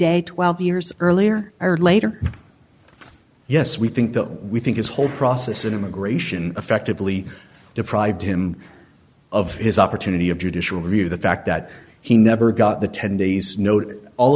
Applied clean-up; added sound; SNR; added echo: none; none; none; none.